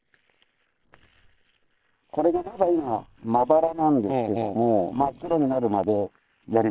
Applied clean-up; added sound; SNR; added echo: neural separator model SepFormer WHAM!.